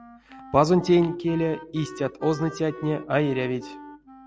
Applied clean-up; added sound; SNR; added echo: none; Wind instrument, woodwind instrument; 17 dB; none.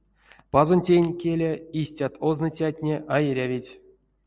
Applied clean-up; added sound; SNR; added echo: none; none; none; none.